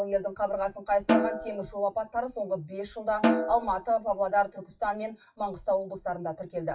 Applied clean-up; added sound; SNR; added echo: classical method WPE with log-MMSE.